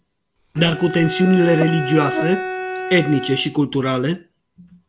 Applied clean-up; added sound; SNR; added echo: none; Buzz + Bowed string instrument; 7 dB; none.